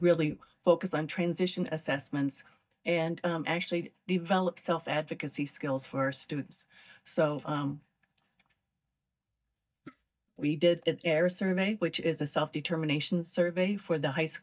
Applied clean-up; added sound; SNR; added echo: neural mask model DeepFilterNet 3.